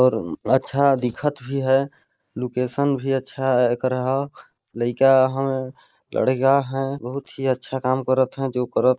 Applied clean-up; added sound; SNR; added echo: neural mask model Resemble Enhance denoiser.